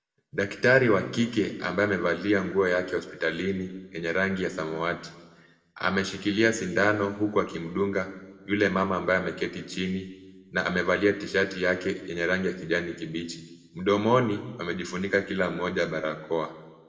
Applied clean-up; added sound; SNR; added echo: none; none; none; reverberation time 1.0 s.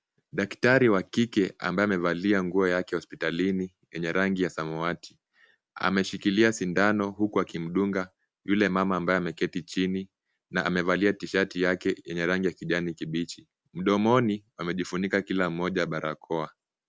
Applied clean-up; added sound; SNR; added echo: none; none; none; none.